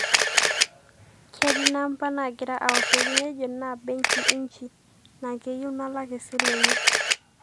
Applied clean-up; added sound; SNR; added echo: none; Camera; -5 dB; none.